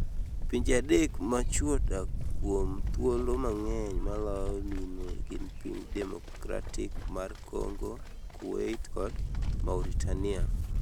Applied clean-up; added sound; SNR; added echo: none; Livestock, farm animals, working animals; -2 dB; none.